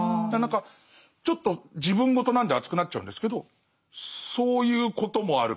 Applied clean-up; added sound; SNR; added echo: none; none; none; none.